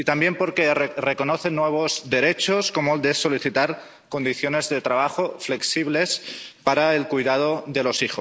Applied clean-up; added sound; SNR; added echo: none; none; none; none.